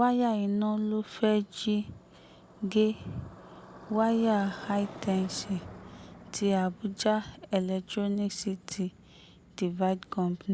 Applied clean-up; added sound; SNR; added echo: none; Motorcycle; 20 dB; none.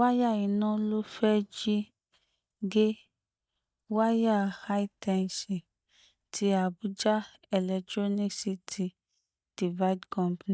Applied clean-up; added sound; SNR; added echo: neural mask model DeepFilterNet 3.